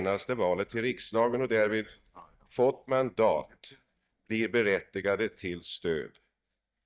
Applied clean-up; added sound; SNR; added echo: neural mask model DeepFilterNet 3.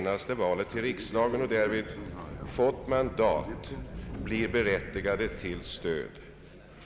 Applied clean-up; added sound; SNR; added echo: none; Thunder / Rain; 13 dB; none.